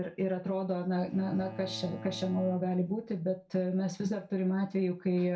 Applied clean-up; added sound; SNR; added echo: none; Bowed string instrument; 17 dB; reverberation time 0.2 s.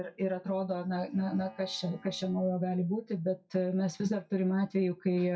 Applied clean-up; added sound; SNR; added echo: classical method WPE with log-MMSE.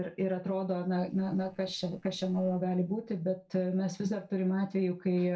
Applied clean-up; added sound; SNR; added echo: neural separator model SepFormer DNS4.